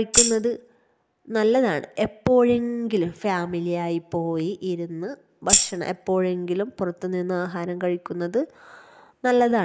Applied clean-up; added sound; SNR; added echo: none; Tambourine; -3 dB; none.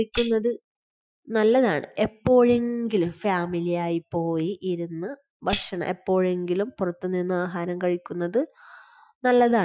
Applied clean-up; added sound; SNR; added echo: classical method Wiener filter.